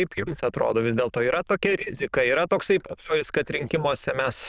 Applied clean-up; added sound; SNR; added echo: neural diffusion model UNIVERSE++.